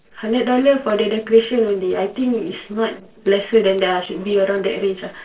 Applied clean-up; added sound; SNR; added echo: neural separator model SepFormer DNS4.